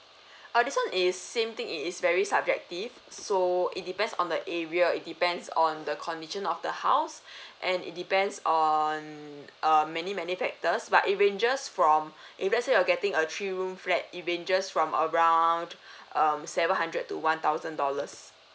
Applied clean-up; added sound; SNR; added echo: none; none; none; none.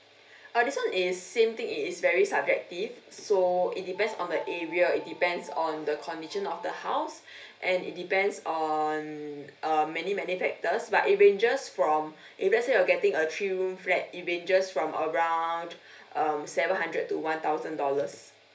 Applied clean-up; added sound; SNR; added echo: none; Piano; 17 dB; reverberation time 0.3 s.